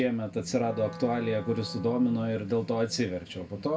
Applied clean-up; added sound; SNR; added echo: none; Wind instrument, woodwind instrument; 14 dB; reverberation time 0.2 s.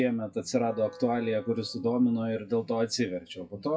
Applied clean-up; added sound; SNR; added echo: classical method WPE with log-MMSE.